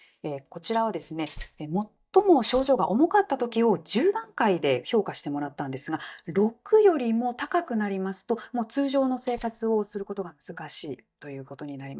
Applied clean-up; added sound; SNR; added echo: neural mask model DeepFilterNet 3.